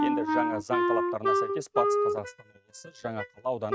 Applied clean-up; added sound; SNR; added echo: neural mask model RNNoise.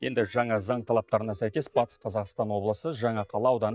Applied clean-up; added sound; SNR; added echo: neural mask model DeepFilterNet 3.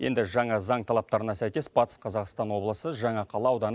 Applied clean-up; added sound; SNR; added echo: none; none; none; none.